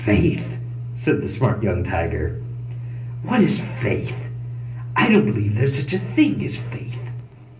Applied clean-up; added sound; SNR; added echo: none; none; none; reverberation time 0.5 s.